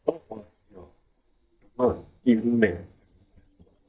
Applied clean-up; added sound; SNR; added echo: neural mask model DeepFilterNet 3.